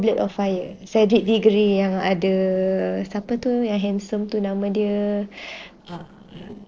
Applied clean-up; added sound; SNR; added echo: neural separator model SepFormer DNS4.